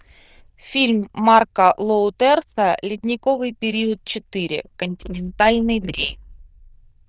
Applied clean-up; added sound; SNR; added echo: neural diffusion model UNIVERSE++.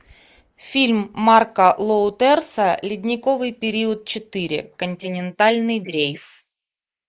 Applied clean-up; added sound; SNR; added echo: neural mask model Resemble Enhance denoiser.